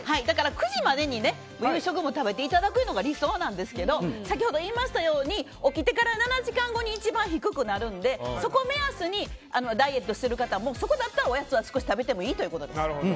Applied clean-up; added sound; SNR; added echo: none; none; none; none.